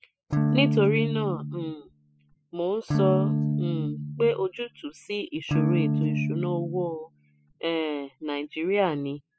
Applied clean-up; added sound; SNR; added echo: classical method spectral subtraction.